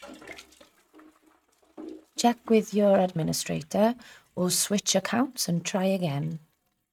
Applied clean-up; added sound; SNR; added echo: neural mask model RNNoise.